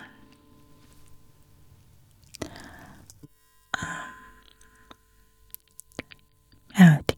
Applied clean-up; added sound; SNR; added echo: neural mask model DeepFilterNet 3.